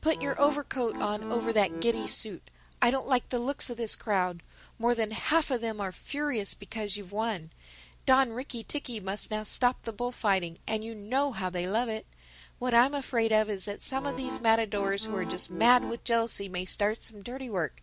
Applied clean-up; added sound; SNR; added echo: none; Accordion; 9 dB; none.